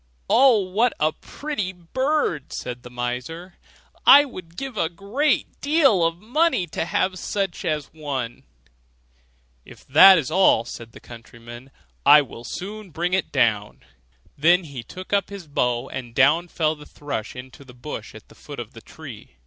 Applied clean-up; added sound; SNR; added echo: none; none; none; none.